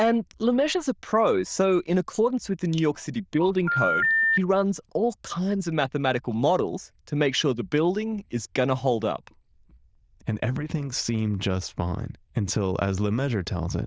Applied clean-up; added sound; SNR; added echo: neural diffusion model UNIVERSE++.